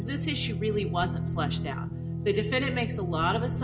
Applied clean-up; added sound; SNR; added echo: none; Guitar; 0 dB; reverberation time 0.3 s.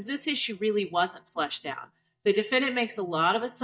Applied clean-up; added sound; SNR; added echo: neural mask model DeepFilterNet 3.